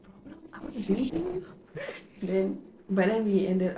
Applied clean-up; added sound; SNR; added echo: neural separator model SepFormer DNS4.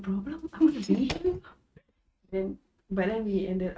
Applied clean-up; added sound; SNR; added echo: neural mask model RNNoise.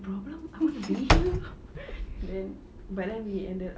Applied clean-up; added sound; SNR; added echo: none; Slam / Wood; -3 dB; none.